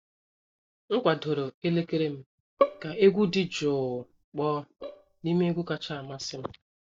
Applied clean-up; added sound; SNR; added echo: neural mask model DeepFilterNet 3.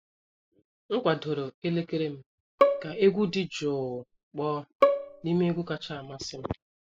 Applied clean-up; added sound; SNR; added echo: classical method spectral subtraction.